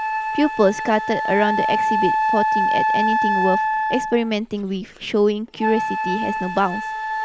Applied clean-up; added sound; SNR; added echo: none; Wind instrument, woodwind instrument; 0 dB; none.